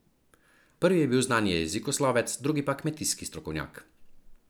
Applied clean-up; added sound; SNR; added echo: none; none; none; none.